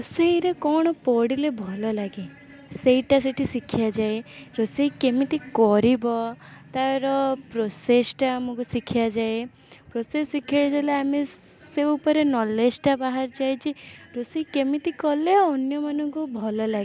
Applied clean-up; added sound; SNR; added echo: none; none; none; none.